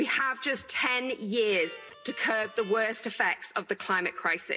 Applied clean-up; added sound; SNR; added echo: none; Electric guitar; 19 dB; reverberation time 0.3 s.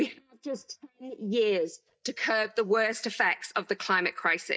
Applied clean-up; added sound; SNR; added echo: neural mask model DeepFilterNet 3.